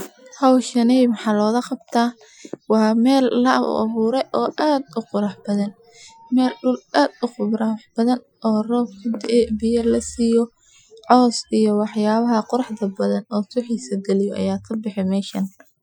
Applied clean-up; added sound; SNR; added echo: classical method Wiener filter.